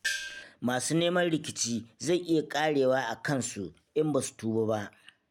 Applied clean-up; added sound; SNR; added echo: none; Gong; 4 dB; none.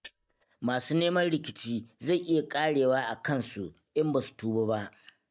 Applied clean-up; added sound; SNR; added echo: neural mask model DeepFilterNet 3.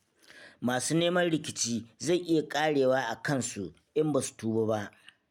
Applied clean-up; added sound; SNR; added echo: none; none; none; none.